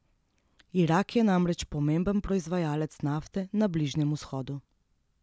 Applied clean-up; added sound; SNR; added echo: none; none; none; none.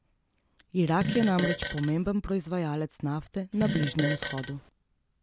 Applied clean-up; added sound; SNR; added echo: none; Fart; 2 dB; none.